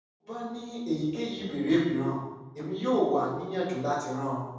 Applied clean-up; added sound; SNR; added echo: none; none; none; reverberation time 1.1 s.